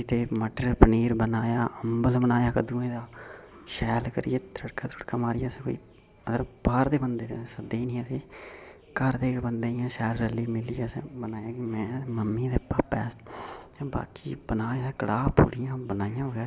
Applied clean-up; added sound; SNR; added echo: none; none; none; none.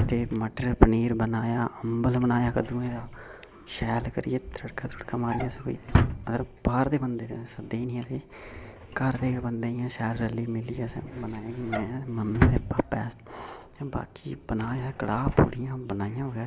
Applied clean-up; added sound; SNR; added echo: none; Drawer open or close; 6 dB; none.